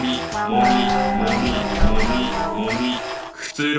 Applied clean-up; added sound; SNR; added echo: none; Vehicle + Gong; -1 dB; none.